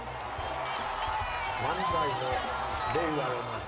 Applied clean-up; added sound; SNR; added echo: none; Crowd / Cheering; -3 dB; reverberation time 0.8 s.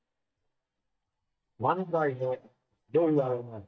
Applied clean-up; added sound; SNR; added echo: neural mask model DeepFilterNet 3.